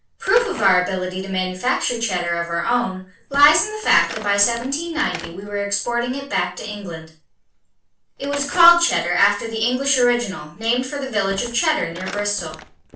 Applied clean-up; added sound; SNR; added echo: none; Slam / Wood; 18 dB; reverberation time 0.3 s.